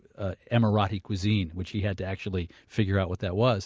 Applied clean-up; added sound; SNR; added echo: none; none; none; none.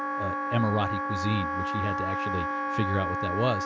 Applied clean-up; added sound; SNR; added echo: none; Wind instrument, woodwind instrument; 0 dB; none.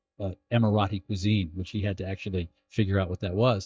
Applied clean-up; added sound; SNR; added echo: neural mask model DeepFilterNet 3.